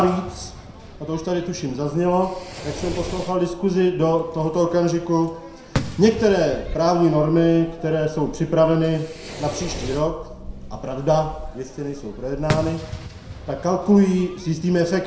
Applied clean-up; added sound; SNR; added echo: none; Fireworks; 12 dB; reverberation time 0.6 s.